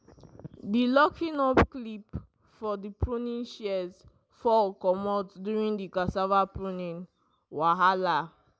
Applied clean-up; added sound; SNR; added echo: none; none; none; none.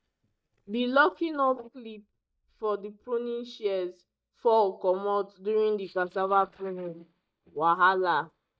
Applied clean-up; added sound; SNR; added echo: neural mask model DeepFilterNet 3.